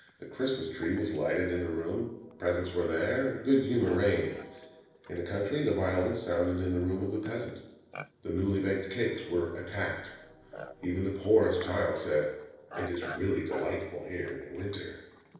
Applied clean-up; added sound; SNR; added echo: neural separator model SepFormer DNS4.